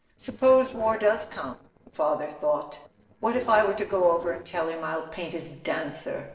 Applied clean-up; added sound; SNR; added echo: neural separator model SepFormer DNS4.